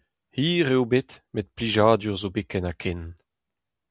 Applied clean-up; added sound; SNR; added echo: none; none; none; none.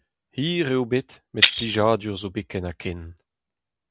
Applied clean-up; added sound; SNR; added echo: none; Shatter; 1 dB; none.